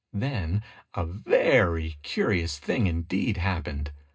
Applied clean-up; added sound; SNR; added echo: none; none; none; reverberation time 0.2 s.